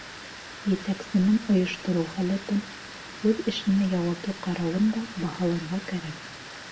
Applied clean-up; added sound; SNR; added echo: none; Water; 14 dB; reverberation time 0.4 s.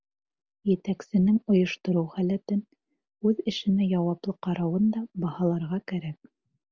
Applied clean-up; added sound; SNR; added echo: none; none; none; none.